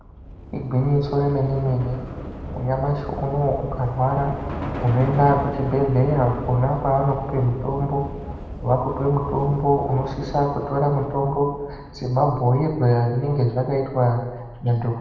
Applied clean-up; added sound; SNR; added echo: none; Subway, metro, underground / Train; 11 dB; reverberation time 1.1 s.